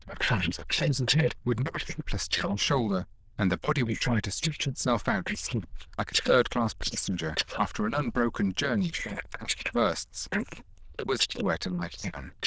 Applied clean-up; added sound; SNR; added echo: neural diffusion model UNIVERSE++.